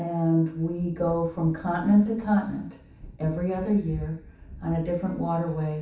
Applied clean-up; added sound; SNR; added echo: none; Thunder; 18 dB; reverberation time 0.7 s.